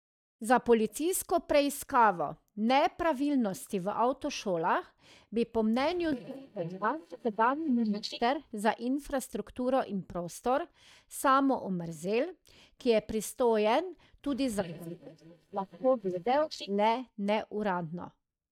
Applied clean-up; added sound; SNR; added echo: neural mask model DeepFilterNet 3.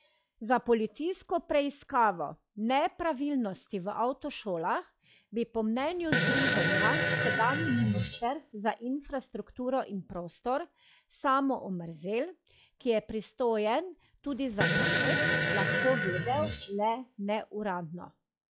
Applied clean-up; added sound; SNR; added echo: classical method log-MMSE.